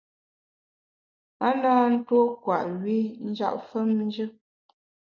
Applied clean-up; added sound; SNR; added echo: none; none; none; none.